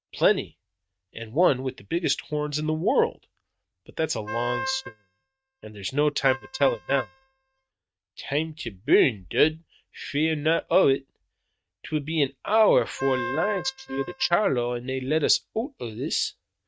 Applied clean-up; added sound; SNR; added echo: neural mask model RNNoise.